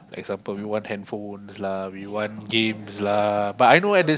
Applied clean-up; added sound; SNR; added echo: none; none; none; none.